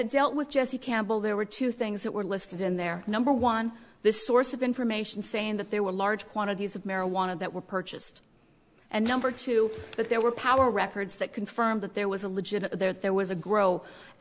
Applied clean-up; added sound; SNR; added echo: none; none; none; none.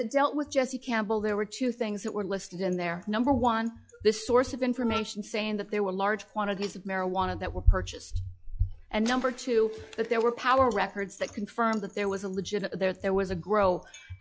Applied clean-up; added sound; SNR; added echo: classical method log-MMSE.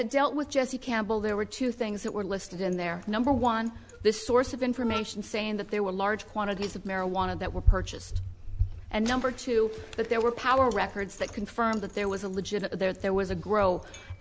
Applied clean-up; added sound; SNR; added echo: none; Bicycle; 8 dB; none.